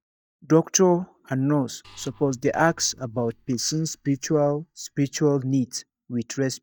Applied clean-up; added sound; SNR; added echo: neural mask model DeepFilterNet 3.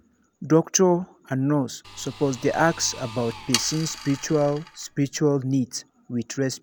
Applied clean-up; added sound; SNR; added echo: none; Sawing; 12 dB; none.